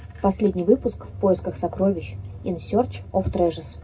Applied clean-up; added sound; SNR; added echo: none; Bowed string instrument; 16 dB; reverberation time 0.2 s.